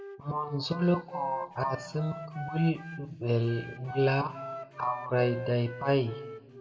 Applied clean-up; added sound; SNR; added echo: none; Wind instrument, woodwind instrument; 12 dB; reverberation time 1.4 s.